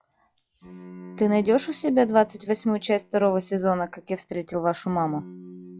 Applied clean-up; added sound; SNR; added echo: classical method log-MMSE.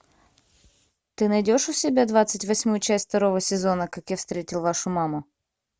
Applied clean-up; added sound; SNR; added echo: none; none; none; none.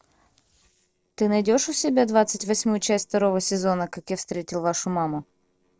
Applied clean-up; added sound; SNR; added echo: neural separator model SepFormer DNS4.